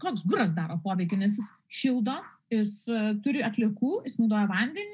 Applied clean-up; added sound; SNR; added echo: none; none; none; none.